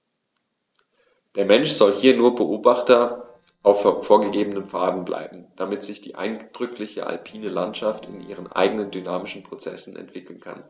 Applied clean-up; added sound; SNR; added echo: neural separator model SepFormer DNS4.